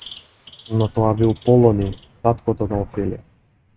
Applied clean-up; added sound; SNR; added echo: neural mask model RNNoise.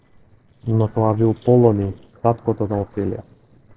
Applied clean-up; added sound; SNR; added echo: neural separator model SepFormer DNS4.